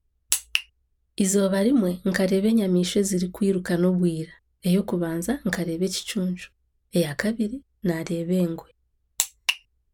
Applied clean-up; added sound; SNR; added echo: none; none; none; none.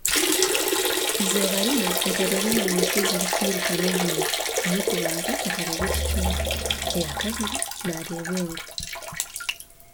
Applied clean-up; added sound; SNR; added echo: none; Liquid + Drum; -4 dB; none.